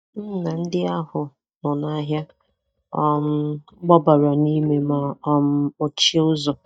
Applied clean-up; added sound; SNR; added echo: neural mask model DeepFilterNet 3.